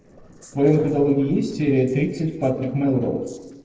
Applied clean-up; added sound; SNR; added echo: neural separator model SepFormer DNS4.